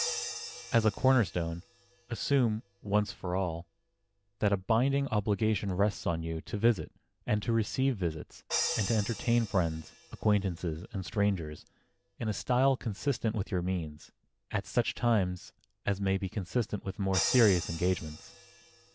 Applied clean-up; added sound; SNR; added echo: none; Crash cymbal; 13 dB; none.